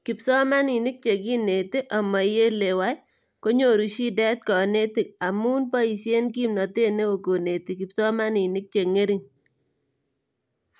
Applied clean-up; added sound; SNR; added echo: none; none; none; none.